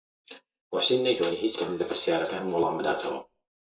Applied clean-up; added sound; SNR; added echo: none; none; none; reverberation time 0.2 s.